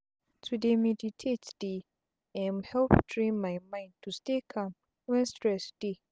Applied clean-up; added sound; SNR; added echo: none; none; none; none.